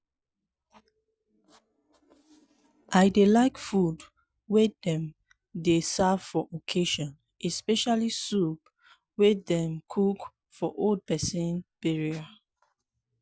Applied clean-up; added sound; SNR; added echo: none; none; none; none.